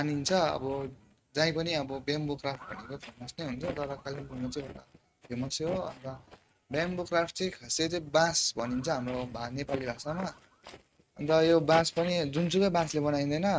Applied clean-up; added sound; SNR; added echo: neural mask model RNNoise.